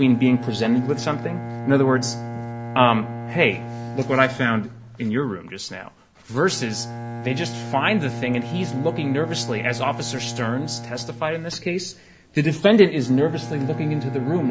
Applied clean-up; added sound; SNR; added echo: none; Bowed string instrument; 10 dB; reverberation time 0.4 s.